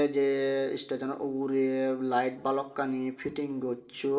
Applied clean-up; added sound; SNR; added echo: none; none; none; reverberation time 1.7 s.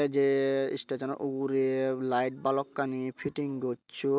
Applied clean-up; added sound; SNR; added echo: none; none; none; none.